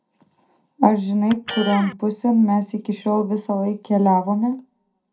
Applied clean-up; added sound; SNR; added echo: none; Electric guitar; 16 dB; reverberation time 0.2 s.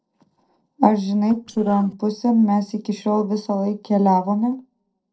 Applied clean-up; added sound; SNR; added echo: neural separator model SepFormer DNS4.